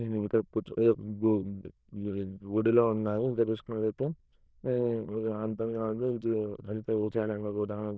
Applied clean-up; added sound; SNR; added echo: neural diffusion model UNIVERSE++.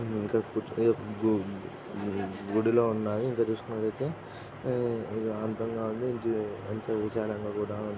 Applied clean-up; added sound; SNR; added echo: none; none; none; none.